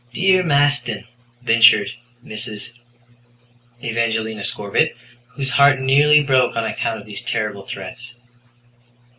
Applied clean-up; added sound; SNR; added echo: none; none; none; none.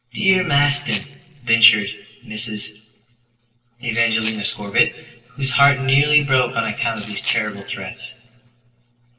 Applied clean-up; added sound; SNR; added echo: neural separator model SepFormer DNS4.